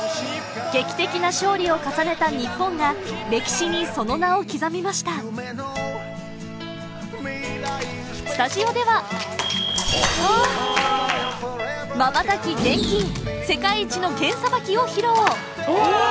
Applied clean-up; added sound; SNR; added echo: none; Camera + Fire; 19 dB; none.